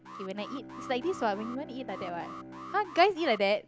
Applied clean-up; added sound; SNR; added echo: none; Alarm + Bowed string instrument; 13 dB; none.